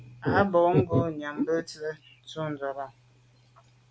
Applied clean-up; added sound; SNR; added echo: none; none; none; none.